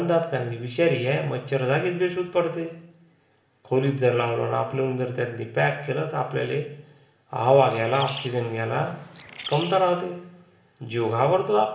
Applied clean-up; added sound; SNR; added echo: none; Bird; 14 dB; reverberation time 0.7 s.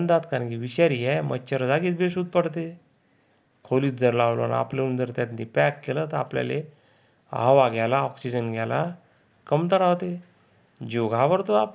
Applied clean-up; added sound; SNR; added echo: none; none; none; none.